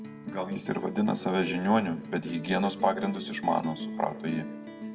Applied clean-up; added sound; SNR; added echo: none; Guitar; 11 dB; reverberation time 0.9 s.